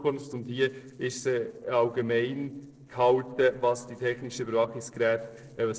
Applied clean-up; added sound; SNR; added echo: neural separator model SepFormer DNS4.